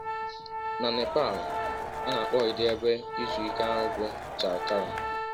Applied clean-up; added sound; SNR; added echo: none; Organ + Crowd; 2 dB; none.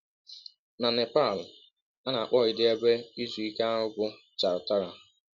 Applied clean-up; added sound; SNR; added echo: none; none; none; none.